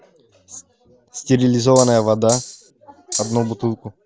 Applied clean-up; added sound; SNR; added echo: none; Rattle (instrument); 7 dB; none.